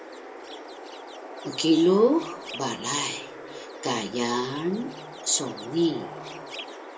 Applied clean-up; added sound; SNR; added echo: none; Chirp, tweet; 12 dB; reverberation time 0.2 s.